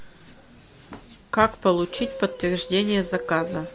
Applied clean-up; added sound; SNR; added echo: none; none; none; none.